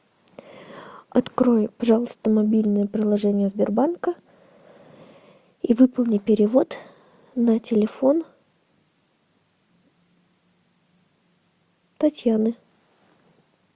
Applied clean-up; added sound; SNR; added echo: none; none; none; none.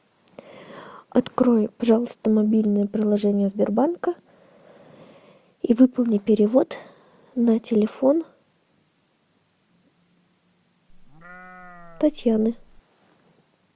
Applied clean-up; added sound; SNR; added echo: none; Livestock, farm animals, working animals; 19 dB; none.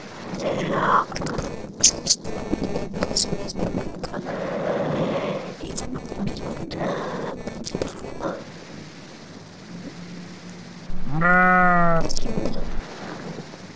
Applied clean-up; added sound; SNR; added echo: neural separator model SepFormer DNS4.